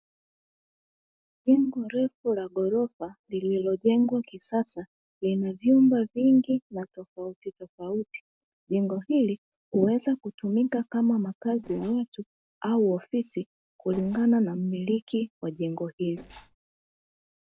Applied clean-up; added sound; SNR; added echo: neural separator model SepFormer DNS4.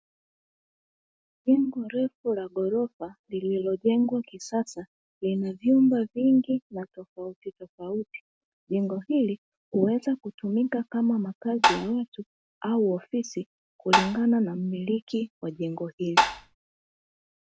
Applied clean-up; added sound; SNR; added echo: none; Tap; -4 dB; none.